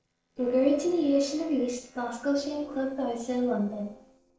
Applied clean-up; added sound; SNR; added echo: neural separator model SepFormer DNS4.